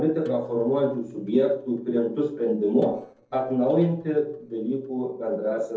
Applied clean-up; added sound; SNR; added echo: neural separator model SepFormer DNS4.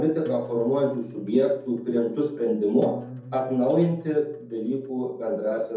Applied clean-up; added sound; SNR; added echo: none; Acoustic guitar; 17 dB; reverberation time 0.6 s.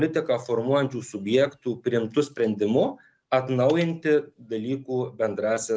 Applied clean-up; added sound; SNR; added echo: none; none; none; none.